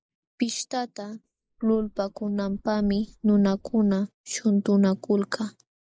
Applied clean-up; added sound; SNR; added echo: neural mask model Resemble Enhance denoiser.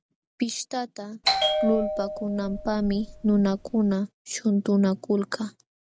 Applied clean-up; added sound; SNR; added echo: none; Bell; 3 dB; none.